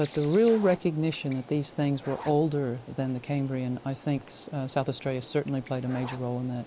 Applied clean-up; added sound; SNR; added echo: none; Bird + Zipper (clothing); 18 dB; none.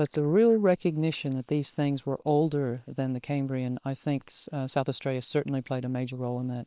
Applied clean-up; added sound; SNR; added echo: neural separator model SepFormer WHAM!.